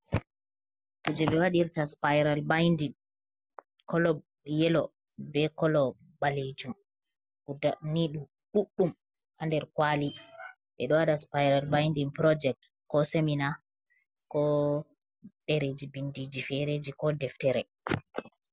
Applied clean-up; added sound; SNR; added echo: none; none; none; none.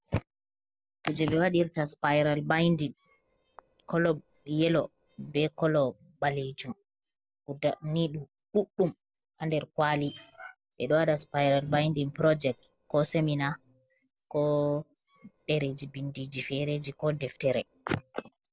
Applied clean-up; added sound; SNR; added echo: neural separator model SepFormer DNS4.